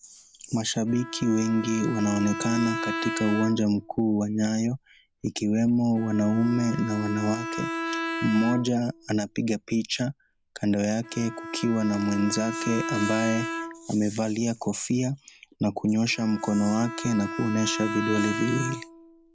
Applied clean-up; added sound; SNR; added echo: none; Bowed string instrument; 9 dB; none.